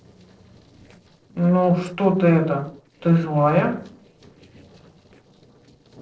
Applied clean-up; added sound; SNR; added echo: neural separator model SepFormer DNS4.